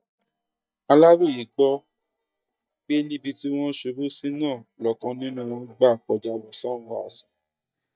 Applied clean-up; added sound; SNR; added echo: neural mask model DeepFilterNet 3.